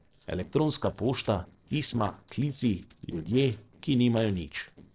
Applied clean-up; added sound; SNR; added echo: neural separator model SepFormer DNS4.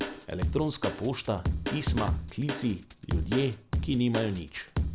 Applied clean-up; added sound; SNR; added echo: none; Drum kit; 1 dB; none.